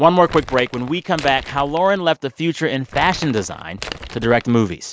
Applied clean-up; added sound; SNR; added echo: none; Crumpling, crinkling; 15 dB; none.